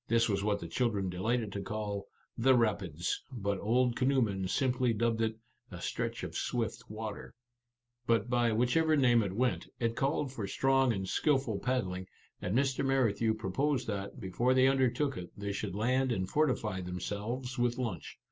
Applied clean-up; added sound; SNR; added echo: none; none; none; none.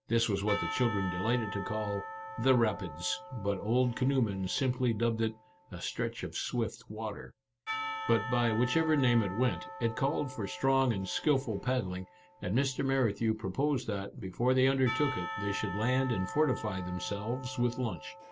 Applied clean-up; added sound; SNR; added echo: none; Church bell / Percussion; 12 dB; none.